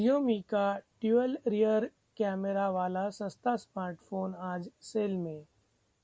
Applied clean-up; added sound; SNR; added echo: none; none; none; none.